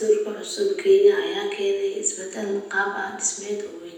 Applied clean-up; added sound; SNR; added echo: none; none; none; reverberation time 0.9 s.